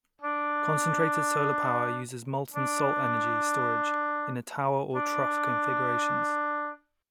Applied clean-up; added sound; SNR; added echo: none; Wind instrument, woodwind instrument; -4 dB; none.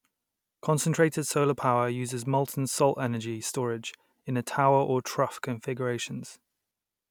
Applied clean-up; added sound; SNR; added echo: none; none; none; none.